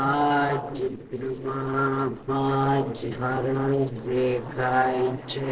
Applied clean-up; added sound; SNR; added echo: neural separator model SepFormer DNS4.